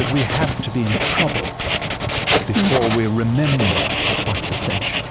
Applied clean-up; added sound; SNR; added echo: none; Writing; 0 dB; none.